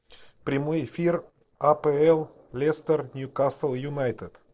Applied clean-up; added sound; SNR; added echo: neural separator model SepFormer DNS4.